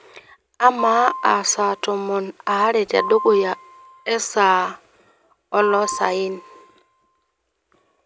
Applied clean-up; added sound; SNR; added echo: none; Piano; 11 dB; none.